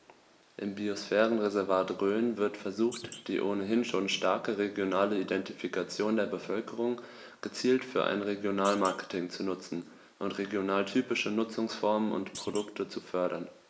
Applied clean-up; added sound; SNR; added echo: neural mask model Resemble Enhance denoiser.